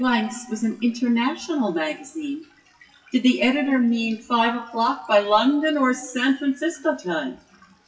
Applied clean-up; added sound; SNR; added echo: classical method WPE with log-MMSE.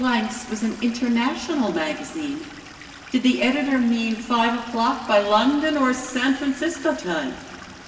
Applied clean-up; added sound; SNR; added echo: none; Stream / Liquid; 19 dB; reverberation time 2.1 s.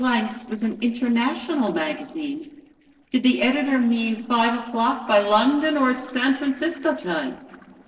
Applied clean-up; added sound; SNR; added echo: neural separator model SepFormer DNS4.